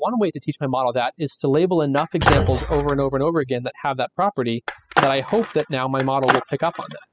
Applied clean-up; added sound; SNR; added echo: classical method spectral subtraction.